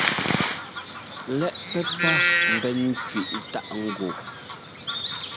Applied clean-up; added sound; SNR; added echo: none; Bird vocalization, bird call, bird song; -5 dB; none.